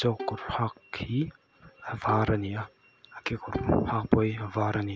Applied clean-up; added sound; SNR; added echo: none; Bowed string instrument; 15 dB; none.